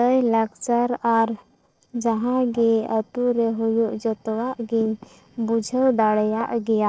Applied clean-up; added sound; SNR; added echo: neural separator model SepFormer DNS4.